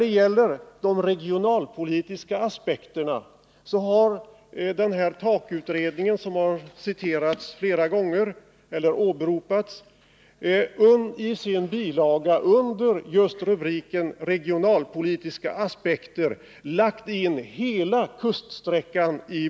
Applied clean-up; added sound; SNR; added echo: none; none; none; none.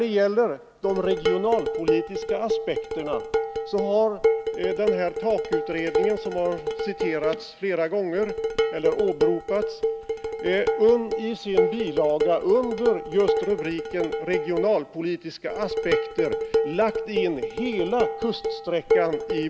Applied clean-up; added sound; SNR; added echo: none; Dishes, pots, and pans; 1 dB; none.